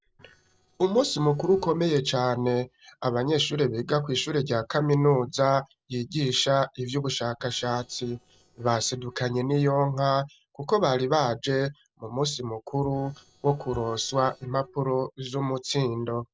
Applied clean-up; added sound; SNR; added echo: neural separator model SepFormer DNS4.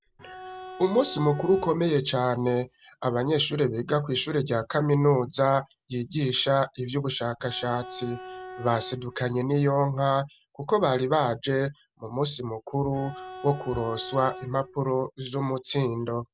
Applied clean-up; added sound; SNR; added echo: none; Bowed string instrument; 15 dB; none.